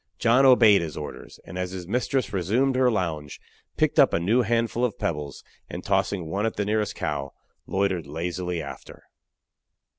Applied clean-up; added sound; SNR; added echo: none; none; none; none.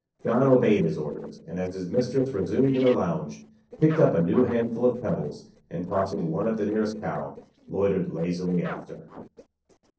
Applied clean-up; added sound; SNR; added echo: neural separator model SepFormer DNS4.